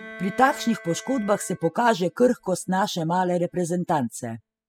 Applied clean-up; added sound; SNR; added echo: classical method spectral subtraction.